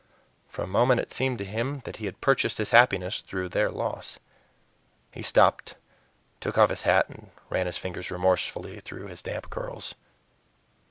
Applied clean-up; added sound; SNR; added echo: none; none; none; none.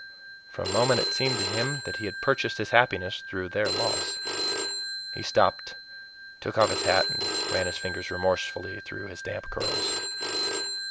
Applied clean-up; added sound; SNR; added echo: none; Telephone; 3 dB; none.